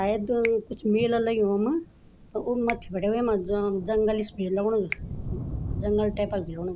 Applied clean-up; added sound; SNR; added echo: none; Finger snapping + Thunder; 11 dB; none.